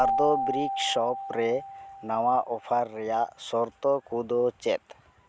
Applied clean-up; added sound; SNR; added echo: none; Keyboard (musical); 6 dB; none.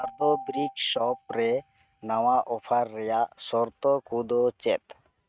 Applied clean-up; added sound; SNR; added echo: neural mask model RNNoise.